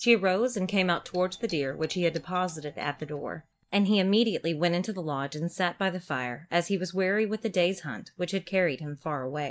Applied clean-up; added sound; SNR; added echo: neural mask model DeepFilterNet 3.